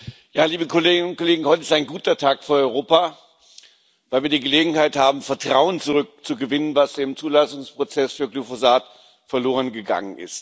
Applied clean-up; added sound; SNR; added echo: none; none; none; none.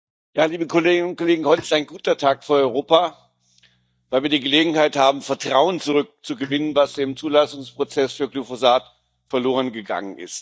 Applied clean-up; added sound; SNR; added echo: neural mask model DeepFilterNet 3.